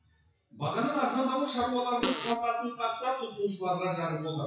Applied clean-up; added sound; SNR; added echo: classical method WPE with log-MMSE.